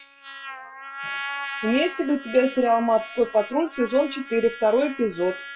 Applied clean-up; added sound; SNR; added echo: classical method WPE with log-MMSE.